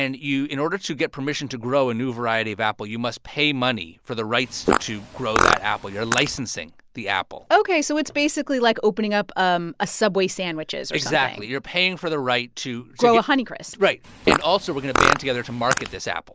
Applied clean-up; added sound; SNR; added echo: none; Fart; 0 dB; none.